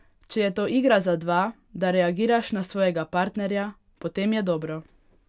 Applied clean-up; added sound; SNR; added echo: none; none; none; none.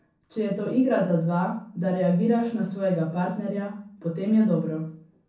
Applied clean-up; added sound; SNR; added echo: none; none; none; reverberation time 0.5 s.